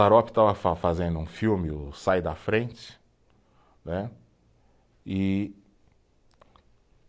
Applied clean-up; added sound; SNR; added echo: none; none; none; none.